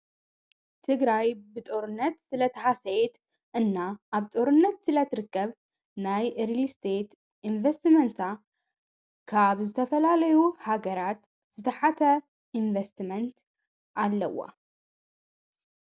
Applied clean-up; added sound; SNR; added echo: none; none; none; none.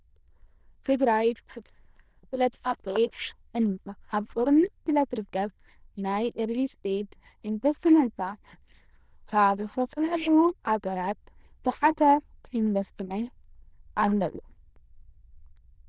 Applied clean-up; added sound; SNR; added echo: neural diffusion model UNIVERSE++.